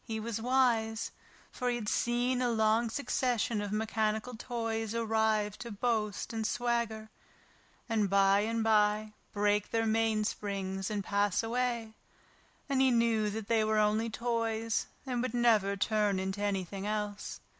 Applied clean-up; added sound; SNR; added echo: none; none; none; none.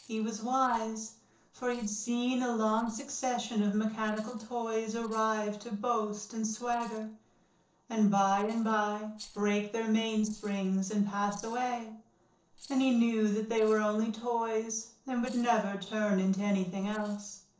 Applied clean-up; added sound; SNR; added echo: neural separator model SepFormer DNS4.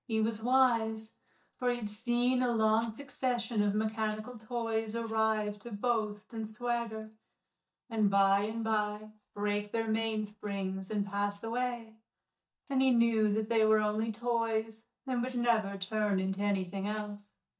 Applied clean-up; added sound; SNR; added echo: neural mask model DeepFilterNet 3.